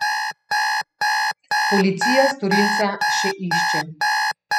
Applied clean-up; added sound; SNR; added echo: classical method spectral subtraction.